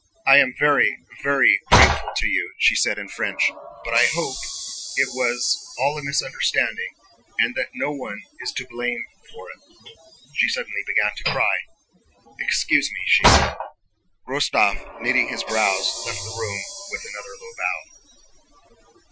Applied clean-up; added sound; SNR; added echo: classical method Wiener filter.